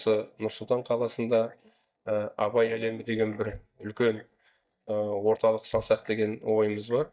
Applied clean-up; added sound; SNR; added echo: neural mask model DeepFilterNet 3.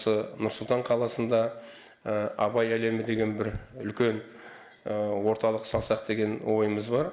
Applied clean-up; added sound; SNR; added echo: none; none; none; none.